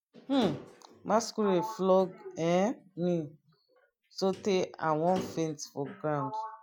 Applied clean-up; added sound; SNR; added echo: classical method Wiener filter.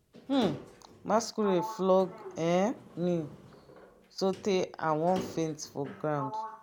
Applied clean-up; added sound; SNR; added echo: none; Sliding door; 13 dB; none.